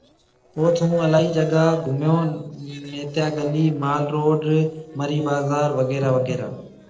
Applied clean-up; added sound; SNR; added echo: neural separator model SepFormer DNS4.